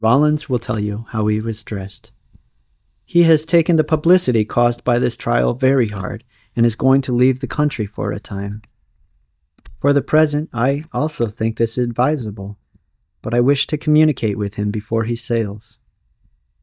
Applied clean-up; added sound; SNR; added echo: neural mask model DeepFilterNet 3.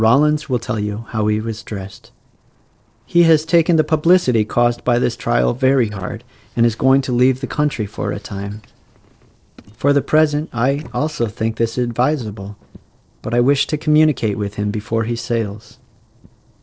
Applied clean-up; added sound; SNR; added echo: neural separator model SepFormer DNS4.